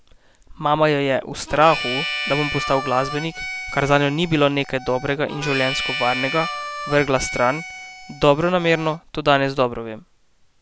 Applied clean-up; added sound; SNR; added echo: none; Harmonica; 8 dB; none.